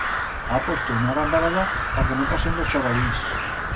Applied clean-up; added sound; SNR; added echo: none; Crow; -1 dB; none.